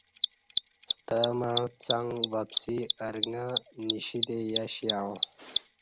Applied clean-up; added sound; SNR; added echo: none; Mechanisms; 0 dB; none.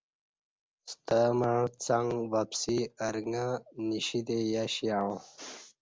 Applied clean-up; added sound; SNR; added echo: none; none; none; none.